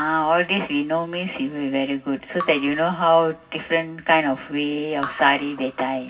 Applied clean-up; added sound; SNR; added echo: none; Raindrop / Drip; 19 dB; reverberation time 0.4 s.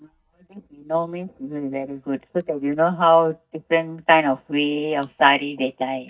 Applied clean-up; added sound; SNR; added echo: neural mask model DeepFilterNet 3.